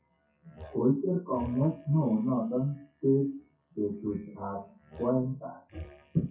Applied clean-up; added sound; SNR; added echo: classical method WPE with log-MMSE.